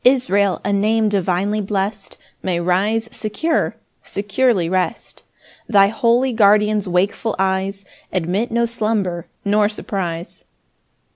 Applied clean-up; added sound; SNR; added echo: none; none; none; none.